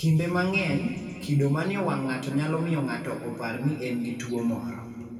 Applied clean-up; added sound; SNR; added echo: none; none; none; reverberation time 2.2 s.